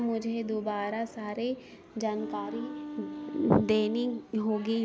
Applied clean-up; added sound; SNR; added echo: none; Wind instrument, woodwind instrument; 10 dB; none.